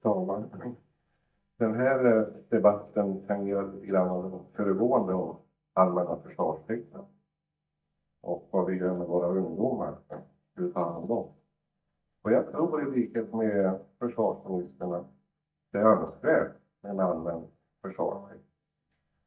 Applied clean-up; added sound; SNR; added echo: neural mask model DeepFilterNet 3.